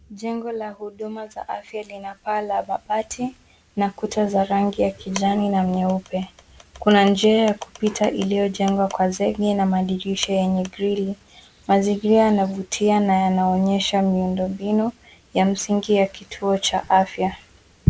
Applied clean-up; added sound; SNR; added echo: none; none; none; none.